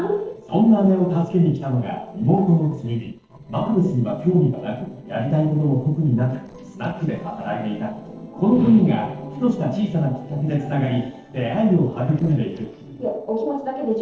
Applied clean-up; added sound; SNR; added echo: neural separator model SepFormer DNS4.